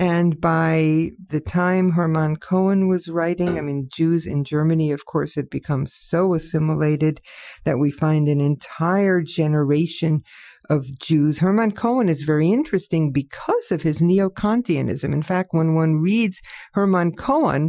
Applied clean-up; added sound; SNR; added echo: classical method Wiener filter.